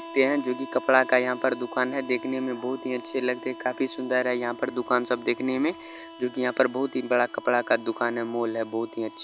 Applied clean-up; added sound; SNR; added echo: none; Harmonica; 16 dB; none.